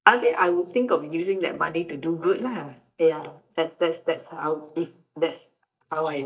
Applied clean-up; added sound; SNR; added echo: neural mask model DeepFilterNet 3.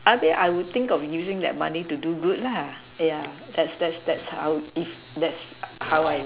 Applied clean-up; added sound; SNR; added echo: none; none; none; none.